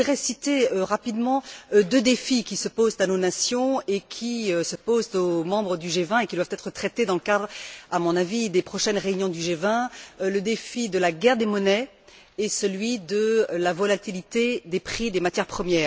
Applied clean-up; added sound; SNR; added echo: none; none; none; none.